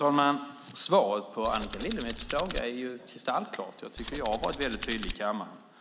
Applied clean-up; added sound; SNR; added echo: none; Tools; 2 dB; none.